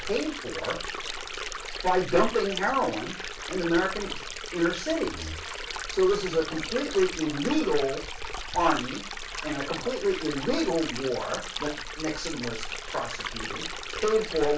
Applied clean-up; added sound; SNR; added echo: none; Stream; 7 dB; reverberation time 0.2 s.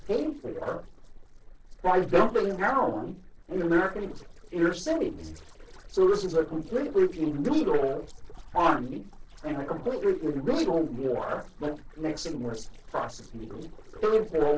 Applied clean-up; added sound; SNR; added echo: neural separator model SepFormer DNS4.